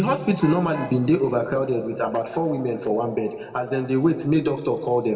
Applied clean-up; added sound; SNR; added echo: none; Alarm / Truck; 17 dB; reverberation time 1.6 s.